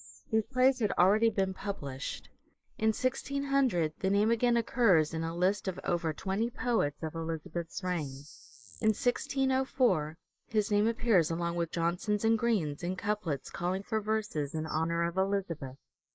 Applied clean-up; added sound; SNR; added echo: neural mask model Resemble Enhance denoiser.